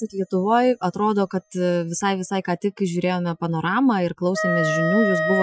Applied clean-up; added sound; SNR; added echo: classical method Wiener filter.